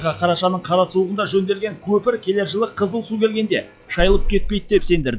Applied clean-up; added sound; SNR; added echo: classical method log-MMSE.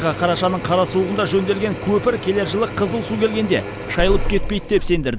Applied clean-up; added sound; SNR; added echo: none; Drill / Mechanisms; 10 dB; none.